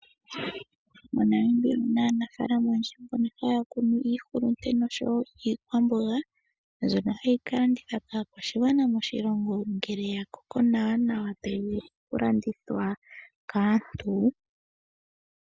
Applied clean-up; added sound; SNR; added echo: none; none; none; none.